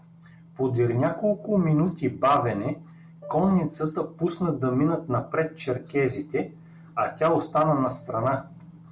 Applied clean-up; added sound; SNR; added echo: none; Piano; 17 dB; none.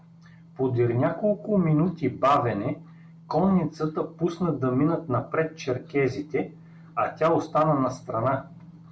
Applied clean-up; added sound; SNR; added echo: none; none; none; none.